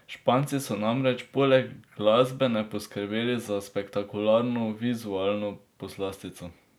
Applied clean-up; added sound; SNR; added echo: none; none; none; none.